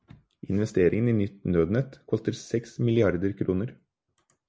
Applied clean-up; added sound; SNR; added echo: none; none; none; none.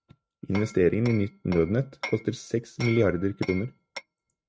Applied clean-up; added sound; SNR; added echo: neural mask model RNNoise.